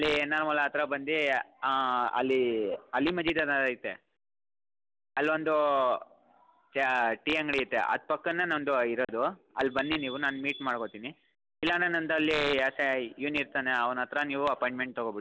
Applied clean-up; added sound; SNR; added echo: none; none; none; none.